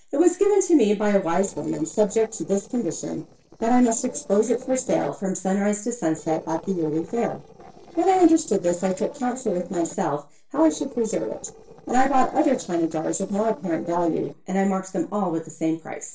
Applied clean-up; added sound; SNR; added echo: neural separator model SepFormer DNS4.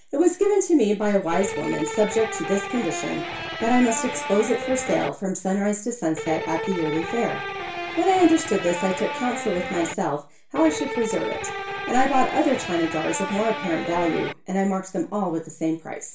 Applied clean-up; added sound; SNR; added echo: none; Electric guitar; 7 dB; reverberation time 0.3 s.